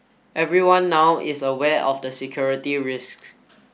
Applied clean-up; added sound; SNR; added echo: none; none; none; none.